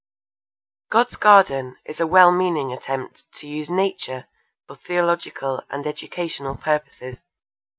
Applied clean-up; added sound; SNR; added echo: none; none; none; none.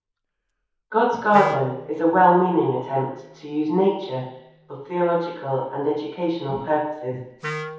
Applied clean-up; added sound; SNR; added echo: none; Wind instrument, woodwind instrument; 17 dB; reverberation time 2.2 s.